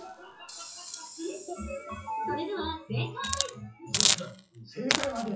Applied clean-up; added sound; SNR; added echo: classical method WPE with log-MMSE.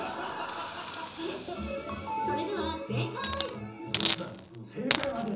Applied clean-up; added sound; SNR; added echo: none; Hiss; 0 dB; reverberation time 0.6 s.